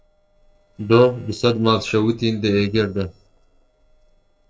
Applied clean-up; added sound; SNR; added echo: neural separator model SepFormer DNS4.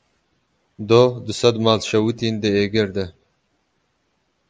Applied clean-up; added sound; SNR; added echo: none; none; none; none.